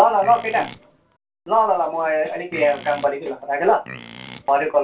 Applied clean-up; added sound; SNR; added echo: none; Livestock, farm animals, working animals; 18 dB; reverberation time 0.2 s.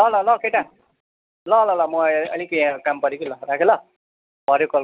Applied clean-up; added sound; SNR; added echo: none; none; none; none.